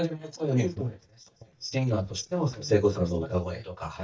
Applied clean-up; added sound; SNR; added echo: neural mask model DeepFilterNet 3.